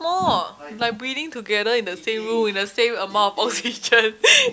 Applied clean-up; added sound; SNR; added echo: none; none; none; none.